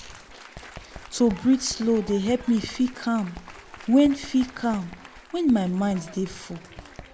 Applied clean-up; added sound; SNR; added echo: none; Writing + Applause; 18 dB; none.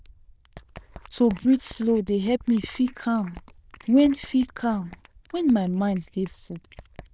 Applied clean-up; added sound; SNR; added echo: neural diffusion model UNIVERSE++.